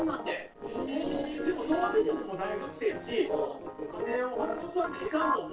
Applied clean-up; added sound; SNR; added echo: neural separator model SepFormer DNS4.